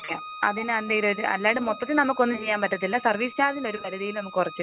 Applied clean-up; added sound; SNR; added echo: none; Bowed string instrument; 15 dB; none.